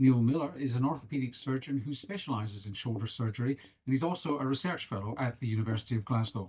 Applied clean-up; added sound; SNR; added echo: neural mask model DeepFilterNet 3.